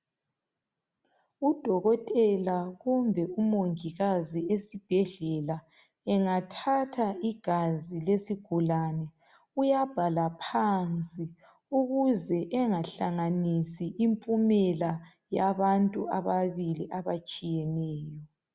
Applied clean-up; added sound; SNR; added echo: none; none; none; none.